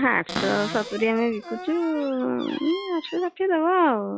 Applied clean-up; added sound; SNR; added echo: classical method log-MMSE.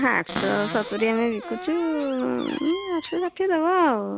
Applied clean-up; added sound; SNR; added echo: none; Cupboard open or close; 11 dB; none.